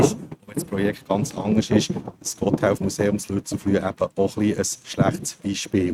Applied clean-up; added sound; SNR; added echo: neural mask model RNNoise.